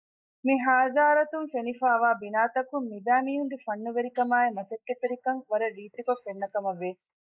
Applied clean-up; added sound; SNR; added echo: neural mask model Resemble Enhance denoiser.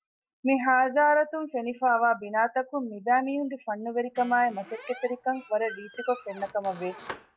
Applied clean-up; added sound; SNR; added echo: none; Squeak; 17 dB; none.